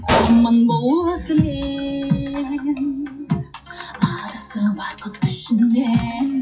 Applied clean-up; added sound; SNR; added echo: classical method WPE with log-MMSE.